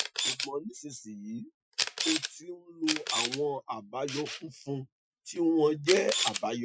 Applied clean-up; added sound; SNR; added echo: classical method Wiener filter.